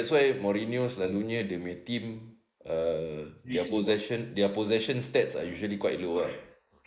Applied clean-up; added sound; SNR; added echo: neural mask model Resemble Enhance denoiser.